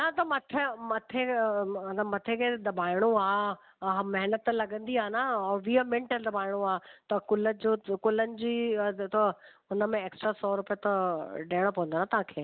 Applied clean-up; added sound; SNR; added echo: none; none; none; none.